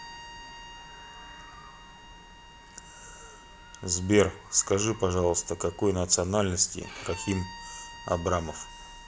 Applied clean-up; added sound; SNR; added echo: none; Bowed string instrument; 18 dB; none.